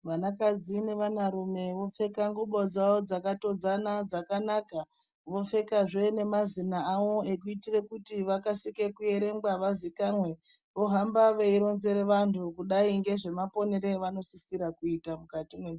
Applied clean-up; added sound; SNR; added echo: none; none; none; none.